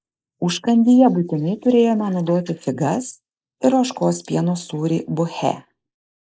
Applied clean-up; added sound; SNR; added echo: neural mask model Resemble Enhance denoiser.